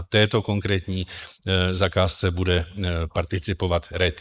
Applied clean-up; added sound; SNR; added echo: neural mask model Resemble Enhance denoiser.